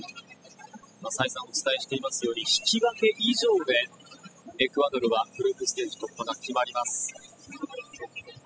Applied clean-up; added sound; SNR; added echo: classical method spectral subtraction.